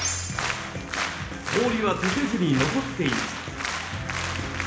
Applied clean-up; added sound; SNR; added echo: none; Applause; 4 dB; reverberation time 1.0 s.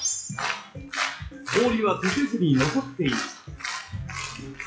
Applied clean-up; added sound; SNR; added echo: classical method WPE with log-MMSE.